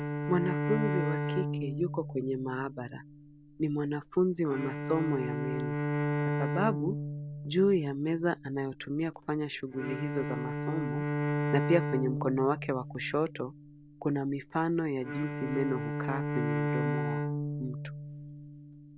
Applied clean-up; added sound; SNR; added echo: none; Bowed string instrument; 2 dB; none.